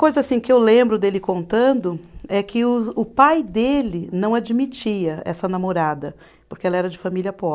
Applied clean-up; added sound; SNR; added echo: none; none; none; none.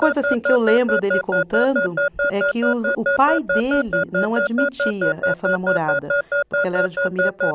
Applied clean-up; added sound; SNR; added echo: none; Alarm / Keyboard (musical); -1 dB; none.